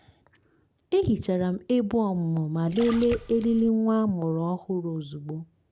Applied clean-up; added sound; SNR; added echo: none; Splash, splatter; 13 dB; none.